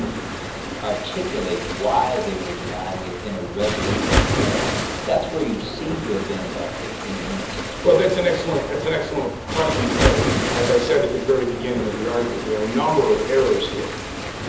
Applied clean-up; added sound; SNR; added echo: none; Waves, surf; 3 dB; reverberation time 0.7 s.